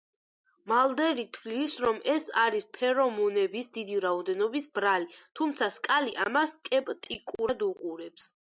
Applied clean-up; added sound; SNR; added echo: none; none; none; none.